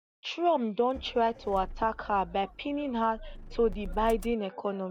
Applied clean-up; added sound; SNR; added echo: none; Motor vehicle (road); 12 dB; none.